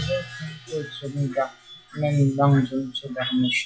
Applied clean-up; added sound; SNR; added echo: classical method log-MMSE.